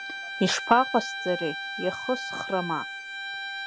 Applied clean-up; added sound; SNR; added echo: none; Bowed string instrument; 6 dB; none.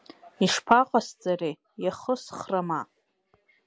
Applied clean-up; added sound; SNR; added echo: none; none; none; none.